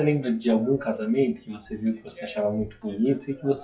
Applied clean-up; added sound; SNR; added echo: classical method log-MMSE.